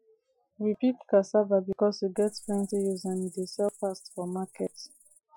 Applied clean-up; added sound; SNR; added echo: classical method Wiener filter.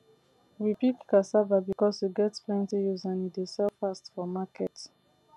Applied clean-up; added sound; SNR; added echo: none; none; none; none.